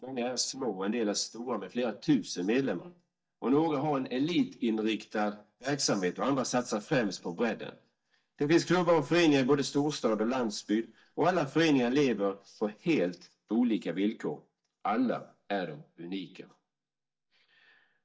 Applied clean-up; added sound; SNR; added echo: neural mask model DeepFilterNet 3.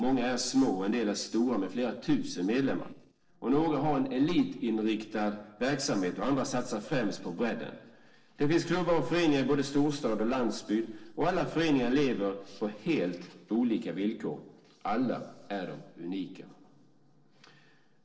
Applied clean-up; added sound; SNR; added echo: neural separator model SepFormer DNS4.